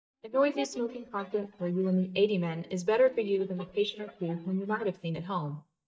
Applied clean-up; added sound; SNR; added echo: neural mask model DeepFilterNet 3.